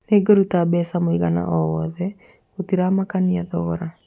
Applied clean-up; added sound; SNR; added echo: none; none; none; none.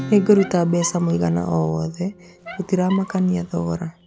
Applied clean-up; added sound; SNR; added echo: none; Squeak + Acoustic guitar / Strum; 16 dB; none.